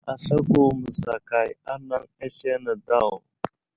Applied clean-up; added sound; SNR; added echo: none; none; none; none.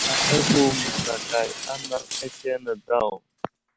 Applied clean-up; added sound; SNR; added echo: none; Shatter; 3 dB; none.